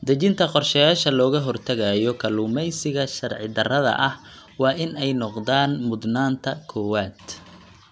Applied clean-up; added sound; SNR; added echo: none; none; none; none.